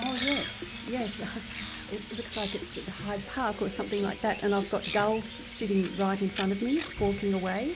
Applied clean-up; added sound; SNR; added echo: none; Coin (dropping) + Rain; 9 dB; none.